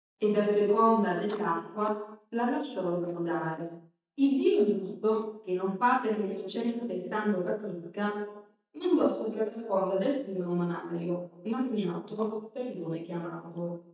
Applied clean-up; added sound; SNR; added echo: neural mask model DeepFilterNet 3.